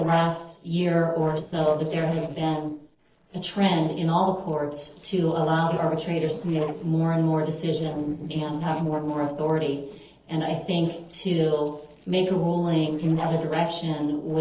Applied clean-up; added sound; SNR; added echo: neural separator model SepFormer DNS4.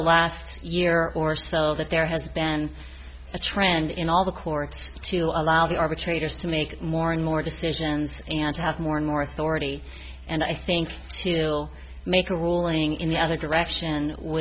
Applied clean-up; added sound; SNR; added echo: none; none; none; none.